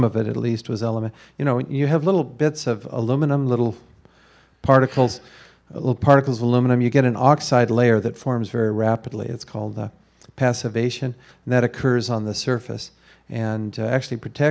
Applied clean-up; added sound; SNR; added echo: none; none; none; none.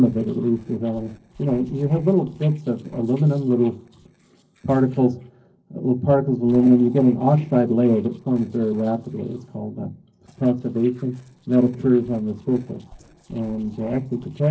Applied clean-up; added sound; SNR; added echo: neural separator model SepFormer DNS4.